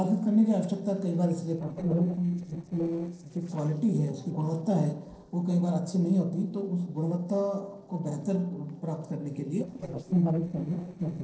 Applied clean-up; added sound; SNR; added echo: neural separator model SepFormer DNS4.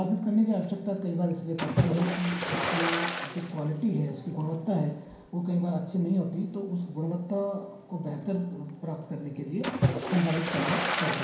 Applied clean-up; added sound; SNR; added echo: none; Splash, splatter; 4 dB; reverberation time 0.6 s.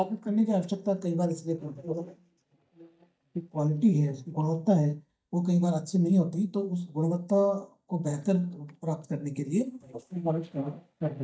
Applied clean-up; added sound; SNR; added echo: neural mask model DeepFilterNet 3.